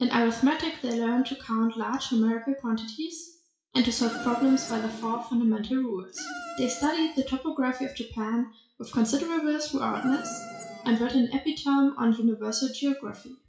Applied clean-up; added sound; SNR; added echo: classical method WPE with log-MMSE.